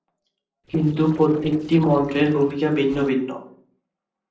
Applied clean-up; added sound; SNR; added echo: neural separator model SepFormer DNS4.